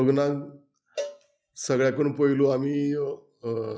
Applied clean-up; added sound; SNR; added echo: classical method log-MMSE.